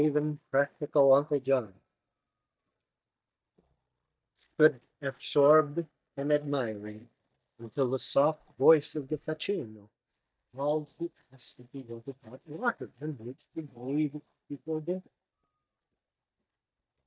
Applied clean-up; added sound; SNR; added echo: neural mask model DeepFilterNet 3.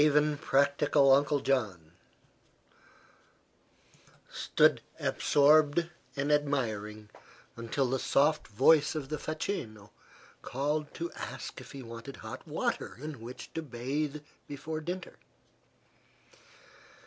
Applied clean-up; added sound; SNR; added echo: none; none; none; none.